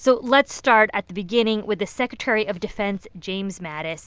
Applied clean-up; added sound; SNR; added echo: none; none; none; none.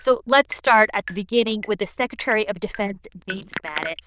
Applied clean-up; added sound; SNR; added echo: neural diffusion model UNIVERSE++.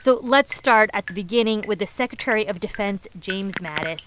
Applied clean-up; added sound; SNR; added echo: none; Drip; 16 dB; none.